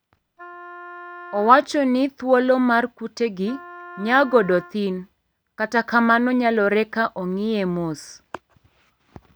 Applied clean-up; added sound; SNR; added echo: none; Wind instrument, woodwind instrument; 18 dB; none.